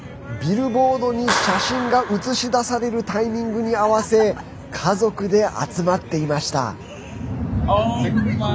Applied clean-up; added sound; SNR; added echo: none; Clapping; 12 dB; none.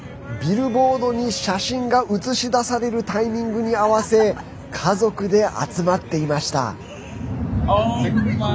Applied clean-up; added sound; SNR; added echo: none; none; none; none.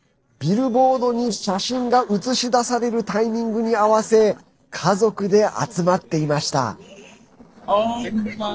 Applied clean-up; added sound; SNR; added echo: neural separator model SepFormer DNS4.